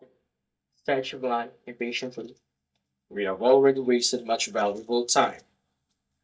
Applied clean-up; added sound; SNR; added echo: neural mask model DeepFilterNet 3.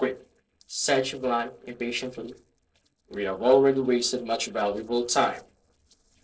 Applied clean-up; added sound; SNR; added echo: neural separator model SepFormer DNS4.